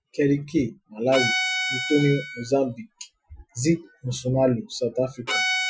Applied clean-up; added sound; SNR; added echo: classical method Wiener filter.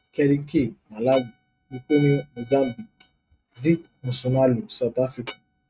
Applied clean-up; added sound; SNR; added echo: neural mask model RNNoise.